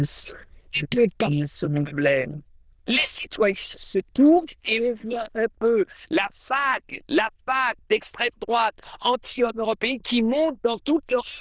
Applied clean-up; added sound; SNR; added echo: neural diffusion model UNIVERSE++.